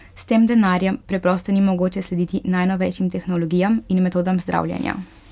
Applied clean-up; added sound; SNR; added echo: none; none; none; none.